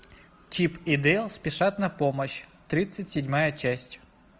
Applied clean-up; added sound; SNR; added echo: none; none; none; none.